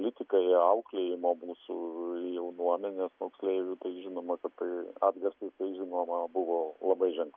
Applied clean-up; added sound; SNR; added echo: none; none; none; none.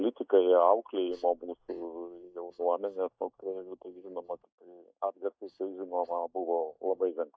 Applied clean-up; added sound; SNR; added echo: neural mask model DeepFilterNet 3.